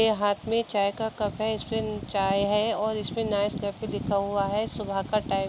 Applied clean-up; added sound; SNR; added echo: none; none; none; none.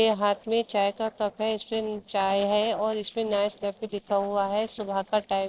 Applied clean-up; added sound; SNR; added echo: neural separator model SepFormer DNS4.